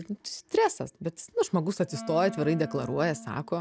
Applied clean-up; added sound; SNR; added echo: none; Wind instrument, woodwind instrument; 14 dB; none.